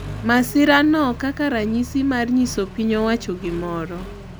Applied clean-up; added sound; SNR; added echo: none; Accelerating, revving, vroom; 14 dB; none.